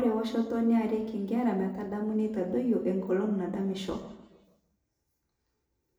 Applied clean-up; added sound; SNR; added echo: none; none; none; reverberation time 0.8 s.